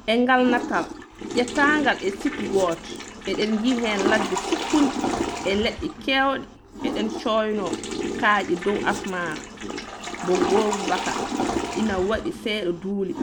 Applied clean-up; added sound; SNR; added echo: none; Toilet flush / Water; 5 dB; none.